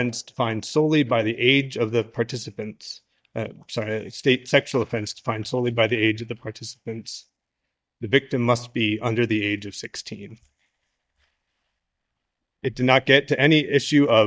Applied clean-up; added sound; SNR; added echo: neural mask model DeepFilterNet 3.